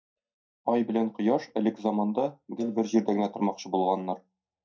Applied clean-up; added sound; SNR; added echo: neural mask model DeepFilterNet 3.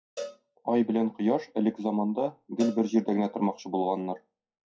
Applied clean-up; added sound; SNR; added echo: classical method WPE with log-MMSE.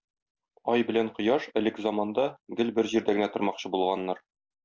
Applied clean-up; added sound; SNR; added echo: none; none; none; none.